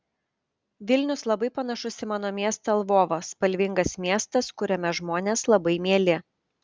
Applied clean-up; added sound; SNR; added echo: none; none; none; none.